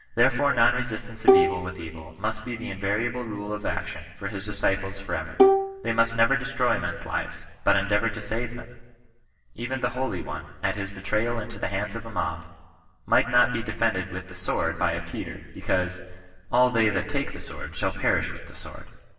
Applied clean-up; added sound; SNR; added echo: none; Bowed string instrument; -3 dB; reverberation time 1.2 s.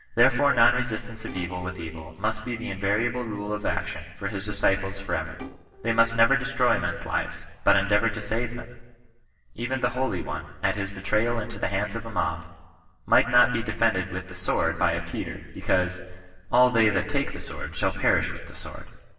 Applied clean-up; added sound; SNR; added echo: neural separator model SepFormer DNS4.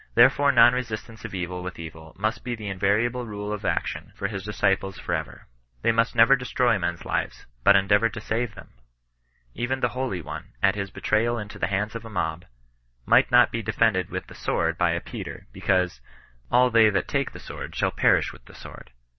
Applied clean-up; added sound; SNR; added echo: none; none; none; none.